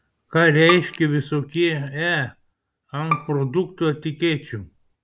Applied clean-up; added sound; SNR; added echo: none; Bowed string instrument + Crack; 12 dB; none.